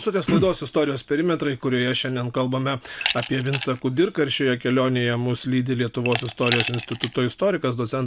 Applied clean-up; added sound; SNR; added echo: none; Glass; 11 dB; none.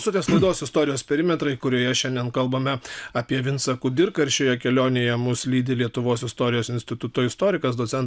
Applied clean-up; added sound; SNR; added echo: none; none; none; none.